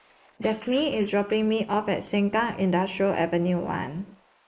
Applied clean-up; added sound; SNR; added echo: neural mask model Resemble Enhance denoiser.